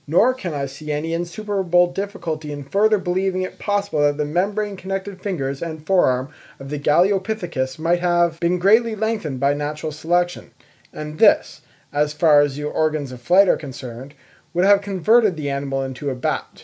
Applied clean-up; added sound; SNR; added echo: none; none; none; none.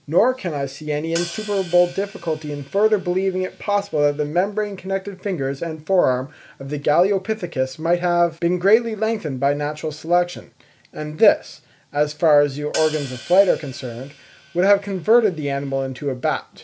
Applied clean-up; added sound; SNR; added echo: none; Hi-hat; 17 dB; none.